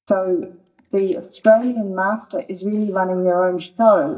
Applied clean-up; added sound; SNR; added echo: neural mask model DeepFilterNet 3.